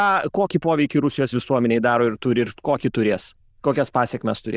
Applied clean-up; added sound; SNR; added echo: neural diffusion model UNIVERSE++.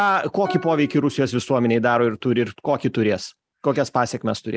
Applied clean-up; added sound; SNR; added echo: none; Plucked string instrument; 16 dB; none.